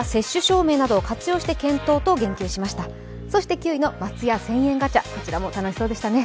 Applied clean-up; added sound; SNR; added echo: none; none; none; none.